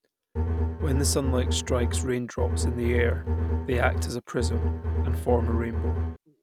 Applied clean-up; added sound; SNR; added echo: none; Bowed string instrument; -4 dB; none.